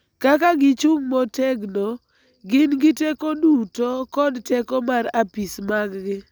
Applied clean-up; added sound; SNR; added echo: none; none; none; none.